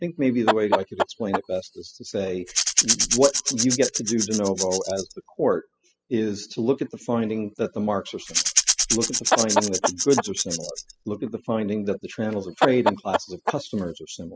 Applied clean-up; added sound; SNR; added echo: classical method spectral subtraction.